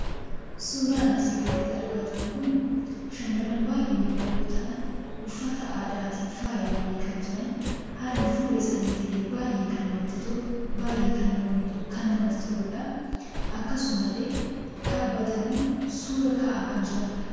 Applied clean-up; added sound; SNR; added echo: none; Subway, metro, underground; 4 dB; reverberation time 2.1 s.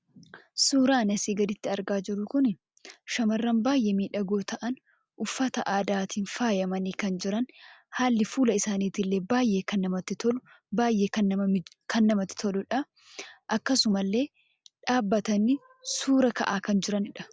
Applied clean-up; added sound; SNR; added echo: none; none; none; none.